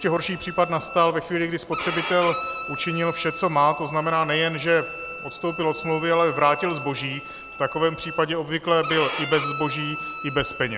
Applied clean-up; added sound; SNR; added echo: none; Bowed string instrument; 10 dB; none.